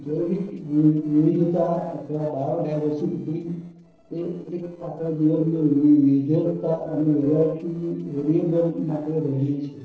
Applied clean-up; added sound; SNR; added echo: neural separator model SepFormer DNS4.